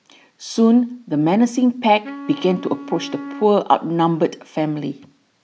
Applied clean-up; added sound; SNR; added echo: none; Wind instrument, woodwind instrument; 15 dB; none.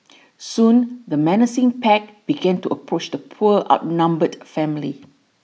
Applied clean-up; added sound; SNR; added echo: none; none; none; none.